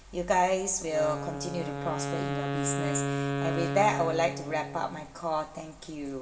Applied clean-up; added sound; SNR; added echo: none; Wind instrument, woodwind instrument; 4 dB; reverberation time 1.4 s.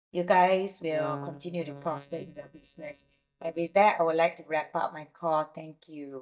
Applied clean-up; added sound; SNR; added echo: neural mask model DeepFilterNet 3.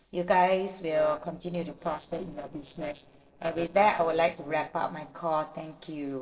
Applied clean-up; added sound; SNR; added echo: neural separator model SepFormer DNS4.